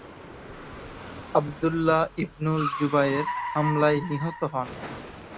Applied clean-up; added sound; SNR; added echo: none; Car; 9 dB; none.